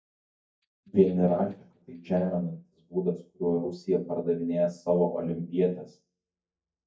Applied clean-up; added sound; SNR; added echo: neural mask model DeepFilterNet 3.